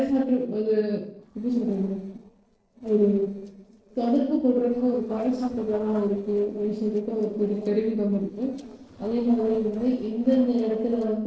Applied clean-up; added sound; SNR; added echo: neural separator model SepFormer DNS4.